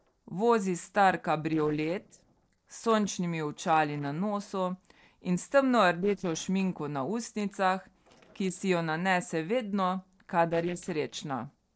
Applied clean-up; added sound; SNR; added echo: neural separator model SepFormer DNS4.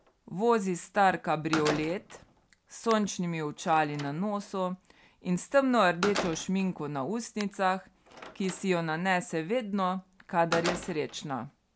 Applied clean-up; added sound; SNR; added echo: none; Slam; 12 dB; none.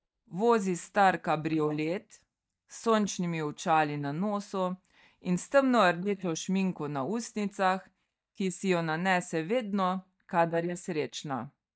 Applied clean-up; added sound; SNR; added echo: neural mask model DeepFilterNet 3.